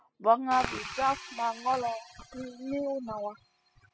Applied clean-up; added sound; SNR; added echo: classical method spectral subtraction.